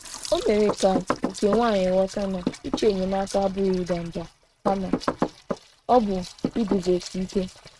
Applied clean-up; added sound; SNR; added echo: neural mask model RNNoise.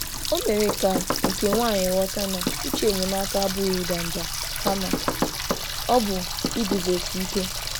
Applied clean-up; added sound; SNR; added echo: none; Water tap, faucet + Knock / Wood; 2 dB; none.